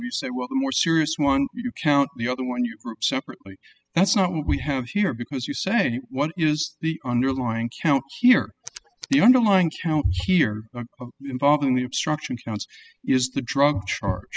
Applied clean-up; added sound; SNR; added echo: classical method spectral subtraction.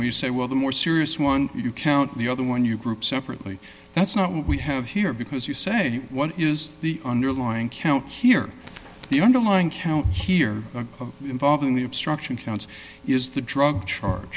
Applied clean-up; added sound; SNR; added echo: none; Tools; 16 dB; none.